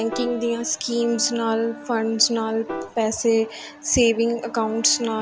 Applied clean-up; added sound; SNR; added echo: none; Brass instrument + Piano; 14 dB; none.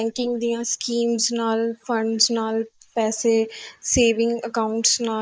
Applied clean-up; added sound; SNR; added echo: neural mask model Resemble Enhance denoiser.